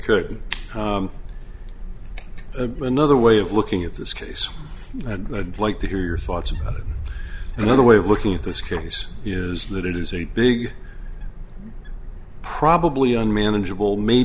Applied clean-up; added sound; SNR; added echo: none; Wind; 11 dB; none.